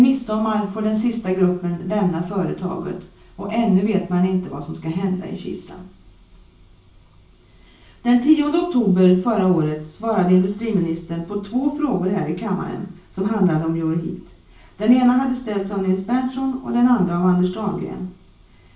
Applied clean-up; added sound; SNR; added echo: none; none; none; reverberation time 0.3 s.